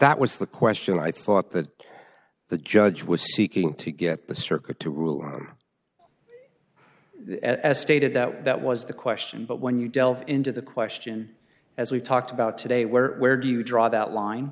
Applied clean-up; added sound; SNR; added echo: none; none; none; none.